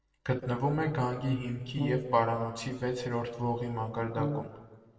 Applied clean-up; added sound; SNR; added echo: neural separator model SepFormer DNS4.